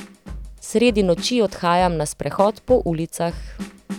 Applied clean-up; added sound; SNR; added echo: none; Drum kit; 14 dB; none.